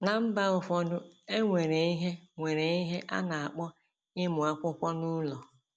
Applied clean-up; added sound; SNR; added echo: none; none; none; none.